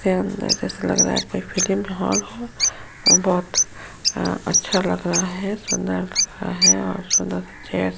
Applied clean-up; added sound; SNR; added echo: none; Bird; -1 dB; none.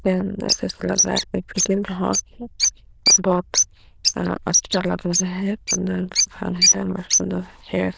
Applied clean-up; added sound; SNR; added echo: neural diffusion model UNIVERSE++.